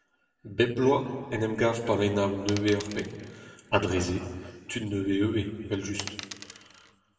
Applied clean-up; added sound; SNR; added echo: none; Coin (dropping); 13 dB; reverberation time 1.7 s.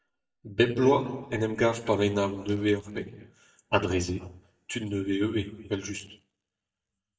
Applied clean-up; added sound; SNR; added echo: neural mask model DeepFilterNet 3.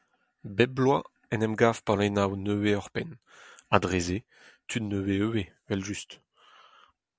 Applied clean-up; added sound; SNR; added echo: none; none; none; none.